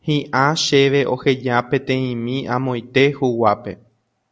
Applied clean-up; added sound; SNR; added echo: none; none; none; none.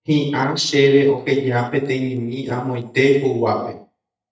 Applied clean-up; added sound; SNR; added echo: neural mask model DeepFilterNet 3.